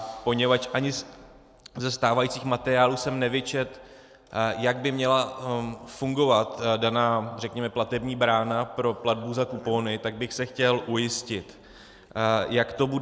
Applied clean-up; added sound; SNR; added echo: none; none; none; none.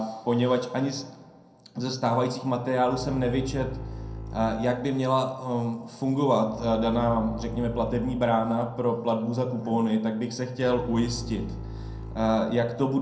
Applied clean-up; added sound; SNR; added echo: none; Bowed string instrument; 11 dB; reverberation time 0.6 s.